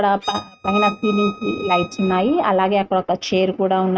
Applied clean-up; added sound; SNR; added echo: neural mask model RNNoise.